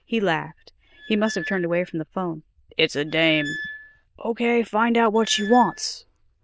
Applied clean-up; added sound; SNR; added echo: neural diffusion model UNIVERSE++.